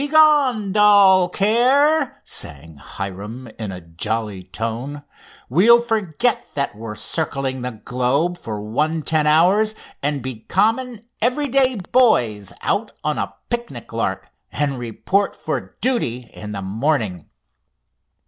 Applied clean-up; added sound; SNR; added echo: none; none; none; none.